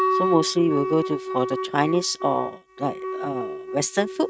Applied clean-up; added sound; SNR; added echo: neural mask model RNNoise.